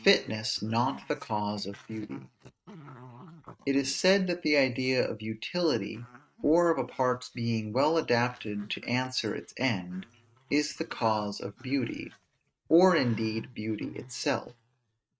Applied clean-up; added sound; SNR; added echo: neural mask model RNNoise.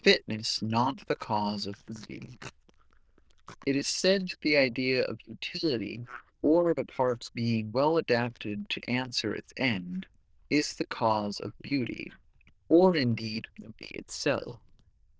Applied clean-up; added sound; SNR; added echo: neural diffusion model UNIVERSE++.